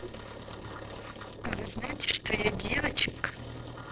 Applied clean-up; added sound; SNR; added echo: neural separator model SepFormer DNS4.